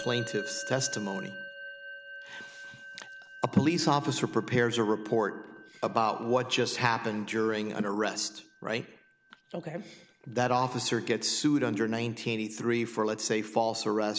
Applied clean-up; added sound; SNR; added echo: none; Musical instrument; 17 dB; none.